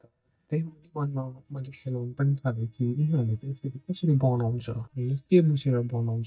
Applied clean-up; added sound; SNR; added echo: neural mask model DeepFilterNet 3.